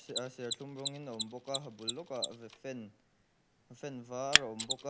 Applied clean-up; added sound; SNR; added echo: none; Mechanisms; -5 dB; none.